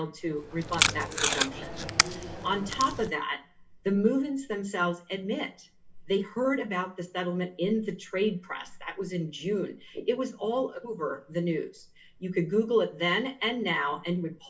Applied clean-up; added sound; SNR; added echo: none; Packing tape, duct tape; 0 dB; reverberation time 0.3 s.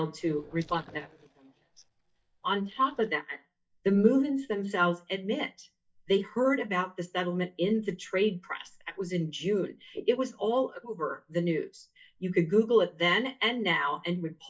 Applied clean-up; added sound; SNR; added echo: neural mask model DeepFilterNet 3.